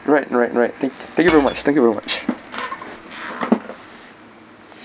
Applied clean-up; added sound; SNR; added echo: none; Shatter / Crushing; 15 dB; none.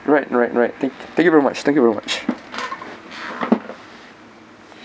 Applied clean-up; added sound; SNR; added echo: none; none; none; none.